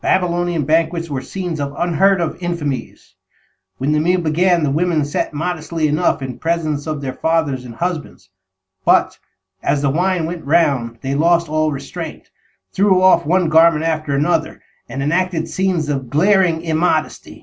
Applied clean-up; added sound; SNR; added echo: none; none; none; none.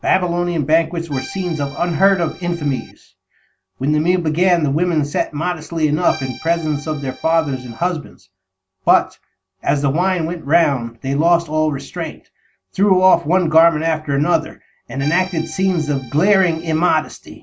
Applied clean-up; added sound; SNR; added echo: none; Accordion; 18 dB; none.